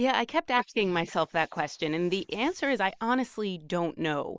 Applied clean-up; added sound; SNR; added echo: neural mask model Resemble Enhance denoiser.